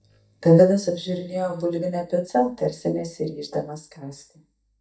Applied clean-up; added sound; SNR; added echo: neural mask model DeepFilterNet 3.